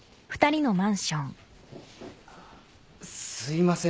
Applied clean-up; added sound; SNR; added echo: none; none; none; none.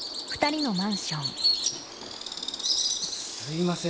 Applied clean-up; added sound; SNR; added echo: none; Bird vocalization, bird call, bird song; -1 dB; none.